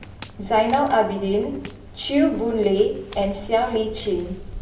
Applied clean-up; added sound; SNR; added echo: none; Walk, footsteps; 17 dB; reverberation time 0.7 s.